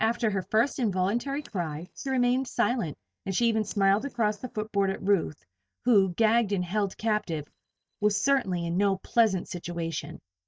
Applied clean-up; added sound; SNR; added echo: neural mask model DeepFilterNet 3.